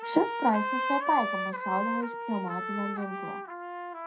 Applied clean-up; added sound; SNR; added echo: none; Trumpet; 3 dB; reverberation time 0.2 s.